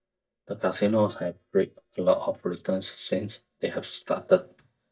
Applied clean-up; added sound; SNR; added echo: neural mask model DeepFilterNet 3.